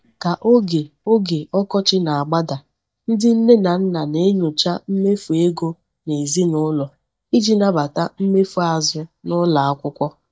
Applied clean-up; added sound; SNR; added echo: neural mask model DeepFilterNet 3.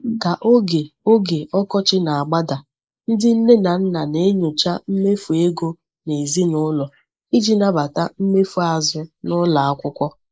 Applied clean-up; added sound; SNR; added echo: neural mask model Resemble Enhance denoiser.